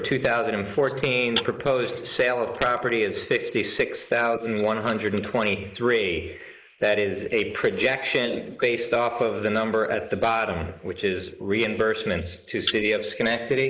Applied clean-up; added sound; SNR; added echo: neural mask model Resemble Enhance denoiser.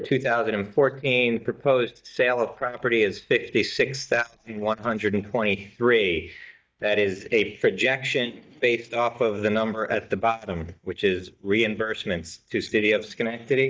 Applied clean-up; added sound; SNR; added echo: neural mask model DeepFilterNet 3.